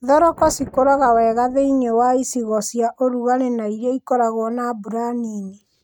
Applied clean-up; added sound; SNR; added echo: neural mask model RNNoise.